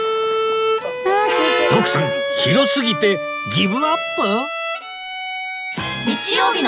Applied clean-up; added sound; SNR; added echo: none; Bowed string instrument; 2 dB; none.